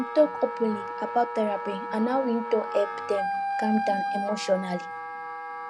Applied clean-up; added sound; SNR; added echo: none; Wind instrument, woodwind instrument; 5 dB; none.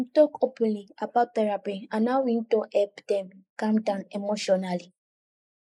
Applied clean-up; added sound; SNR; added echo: neural mask model Resemble Enhance denoiser.